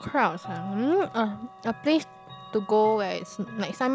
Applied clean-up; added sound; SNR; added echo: none; Chime / Clock; 17 dB; none.